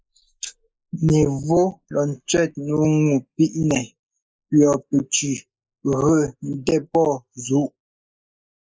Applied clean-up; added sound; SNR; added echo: neural mask model Resemble Enhance denoiser.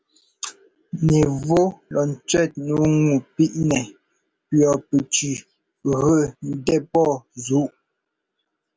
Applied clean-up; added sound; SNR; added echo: none; none; none; none.